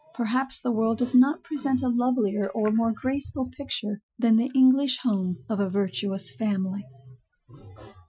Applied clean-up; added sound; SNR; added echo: classical method Wiener filter.